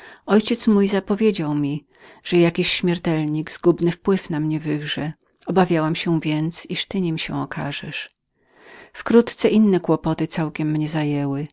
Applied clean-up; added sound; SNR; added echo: none; none; none; none.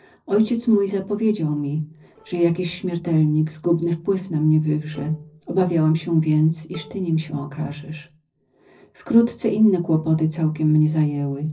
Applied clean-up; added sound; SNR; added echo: neural separator model SepFormer DNS4.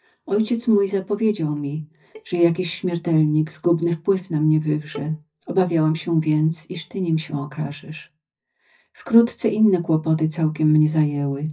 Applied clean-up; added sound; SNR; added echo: neural mask model DeepFilterNet 3.